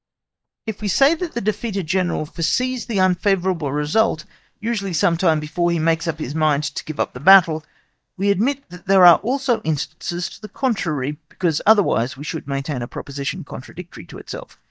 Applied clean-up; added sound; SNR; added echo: neural mask model DeepFilterNet 3.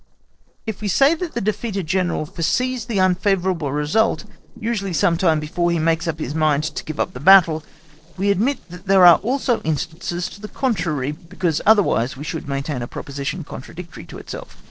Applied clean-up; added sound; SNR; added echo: neural separator model SepFormer DNS4.